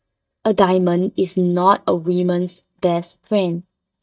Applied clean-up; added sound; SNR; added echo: neural mask model DeepFilterNet 3.